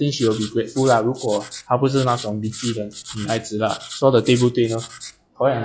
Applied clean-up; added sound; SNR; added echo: classical method log-MMSE.